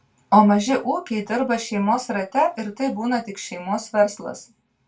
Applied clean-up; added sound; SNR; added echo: none; none; none; reverberation time 0.2 s.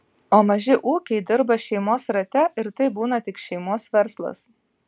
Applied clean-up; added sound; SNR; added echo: none; none; none; none.